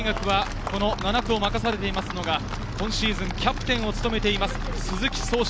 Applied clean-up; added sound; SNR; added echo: none; none; none; none.